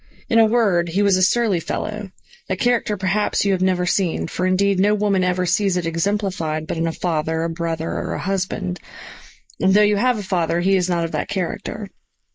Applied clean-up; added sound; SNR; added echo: neural mask model Resemble Enhance denoiser.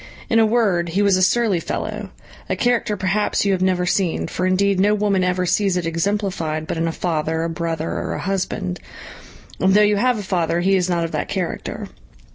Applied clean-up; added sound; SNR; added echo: none; none; none; none.